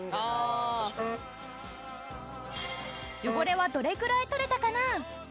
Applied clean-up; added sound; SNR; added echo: none; Wind instrument, woodwind instrument; 7 dB; none.